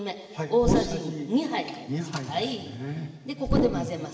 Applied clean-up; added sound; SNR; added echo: none; Whoosh, swoosh, swish; -4 dB; reverberation time 1.7 s.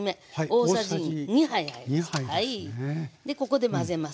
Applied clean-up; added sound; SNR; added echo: none; none; none; none.